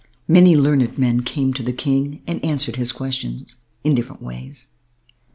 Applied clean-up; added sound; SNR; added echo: none; none; none; none.